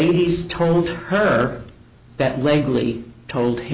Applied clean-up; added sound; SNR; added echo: none; none; none; none.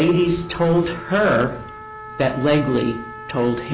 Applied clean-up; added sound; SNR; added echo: none; Trumpet; 16 dB; none.